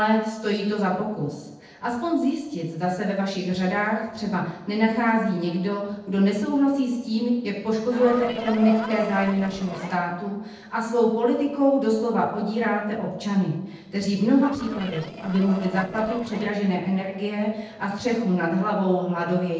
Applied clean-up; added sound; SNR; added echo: neural separator model SepFormer DNS4.